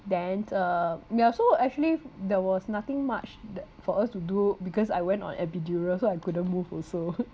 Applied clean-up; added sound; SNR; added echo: none; none; none; none.